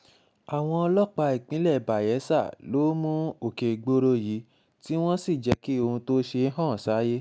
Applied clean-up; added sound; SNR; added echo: none; none; none; none.